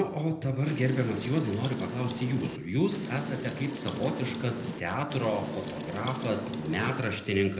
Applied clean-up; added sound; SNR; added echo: none; Wind; 6 dB; reverberation time 0.6 s.